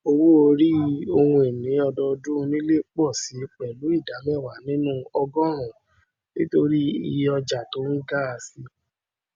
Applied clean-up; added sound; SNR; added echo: none; none; none; none.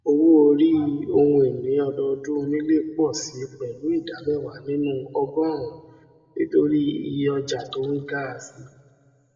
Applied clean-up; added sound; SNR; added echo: none; none; none; reverberation time 1.0 s.